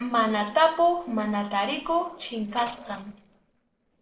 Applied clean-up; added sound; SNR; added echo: neural separator model SepFormer DNS4.